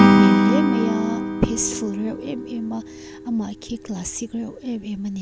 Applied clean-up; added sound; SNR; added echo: none; Acoustic guitar / Strum; -5 dB; none.